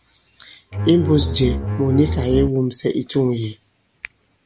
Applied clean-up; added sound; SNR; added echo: none; Bowed string instrument; 3 dB; none.